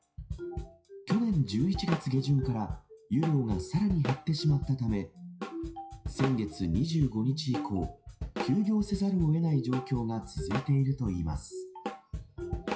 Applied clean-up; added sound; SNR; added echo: classical method WPE with log-MMSE.